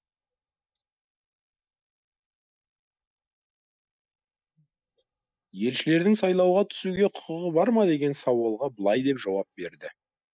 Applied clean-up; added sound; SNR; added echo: neural mask model Resemble Enhance denoiser.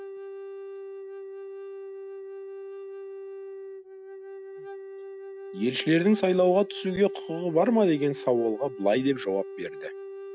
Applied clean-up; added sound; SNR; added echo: none; Wind instrument, woodwind instrument; 11 dB; none.